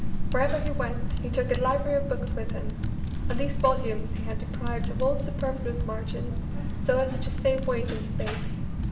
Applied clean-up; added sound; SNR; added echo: none; Typing; -3 dB; reverberation time 0.8 s.